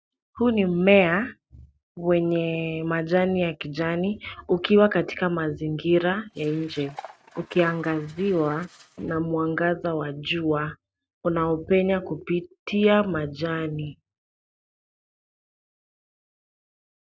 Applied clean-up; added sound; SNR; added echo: neural mask model RNNoise.